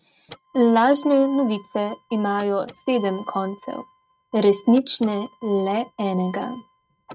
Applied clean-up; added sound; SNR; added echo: neural mask model RNNoise.